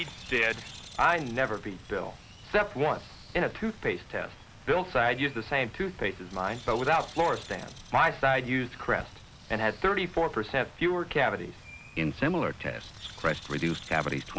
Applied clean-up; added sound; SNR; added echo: none; Bird; 18 dB; none.